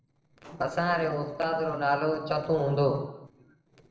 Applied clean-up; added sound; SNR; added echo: neural separator model SepFormer DNS4.